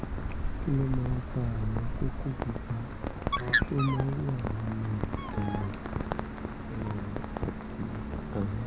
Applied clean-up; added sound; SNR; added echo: none; Bird + Rain; -1 dB; none.